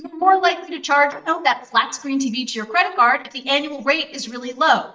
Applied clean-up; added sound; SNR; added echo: neural mask model DeepFilterNet 3.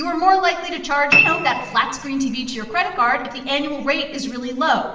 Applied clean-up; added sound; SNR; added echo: none; Piano; 5 dB; reverberation time 0.9 s.